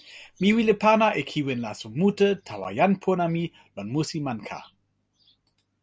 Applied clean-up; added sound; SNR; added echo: none; none; none; none.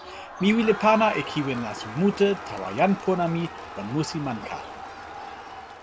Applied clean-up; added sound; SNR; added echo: none; Crowd; 11 dB; none.